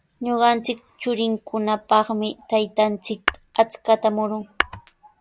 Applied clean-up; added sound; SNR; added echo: none; Tap / Glass; 5 dB; none.